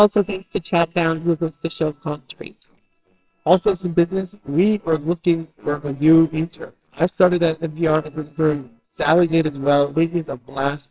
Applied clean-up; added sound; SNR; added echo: neural separator model SepFormer WHAMR!.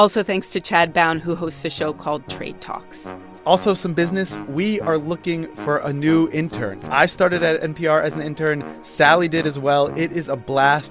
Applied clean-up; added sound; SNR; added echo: none; none; none; none.